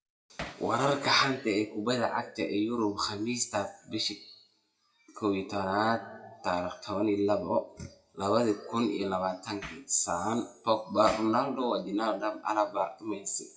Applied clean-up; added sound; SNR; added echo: classical method WPE with log-MMSE.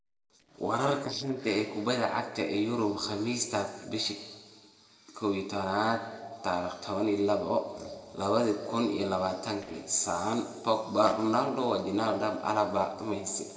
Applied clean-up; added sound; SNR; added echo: neural separator model SepFormer DNS4.